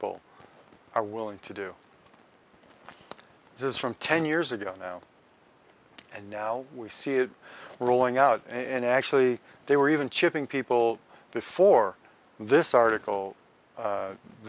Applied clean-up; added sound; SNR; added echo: none; none; none; none.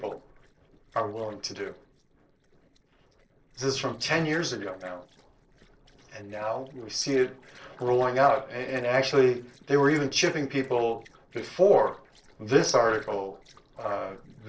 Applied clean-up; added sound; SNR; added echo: neural separator model SepFormer DNS4.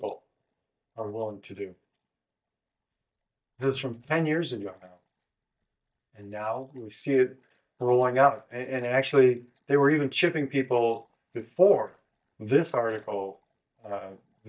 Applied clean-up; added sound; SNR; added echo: neural mask model DeepFilterNet 3.